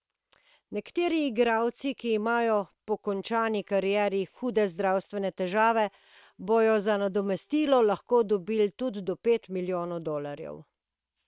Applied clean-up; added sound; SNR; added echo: neural separator model SepFormer WHAM!.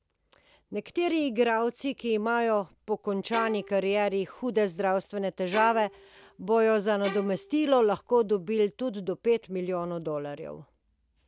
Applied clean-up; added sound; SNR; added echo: none; Bowed string instrument; 16 dB; none.